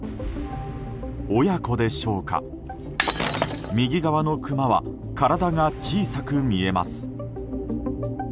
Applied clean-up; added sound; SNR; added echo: none; Shatter; 2 dB; none.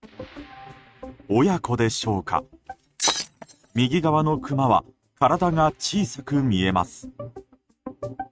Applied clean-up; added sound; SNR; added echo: neural mask model RNNoise.